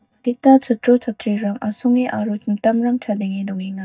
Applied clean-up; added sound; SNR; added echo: neural mask model DeepFilterNet 3.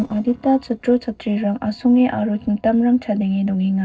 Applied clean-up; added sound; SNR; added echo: neural separator model SepFormer DNS4.